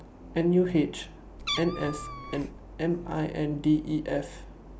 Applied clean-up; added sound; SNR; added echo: none; Meow; 8 dB; none.